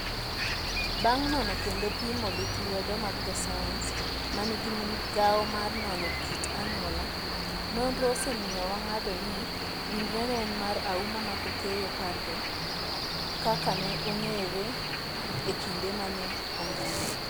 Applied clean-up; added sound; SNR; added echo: none; Cricket; -1 dB; none.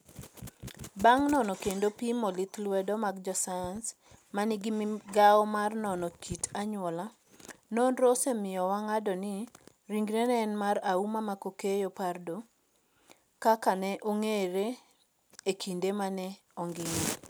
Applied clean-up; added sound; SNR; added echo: none; none; none; none.